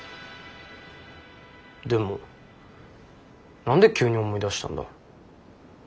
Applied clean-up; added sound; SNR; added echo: none; none; none; none.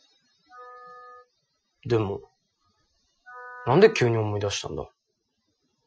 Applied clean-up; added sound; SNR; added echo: classical method Wiener filter.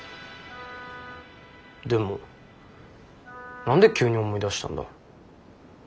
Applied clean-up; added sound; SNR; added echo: none; Wind instrument, woodwind instrument; 19 dB; none.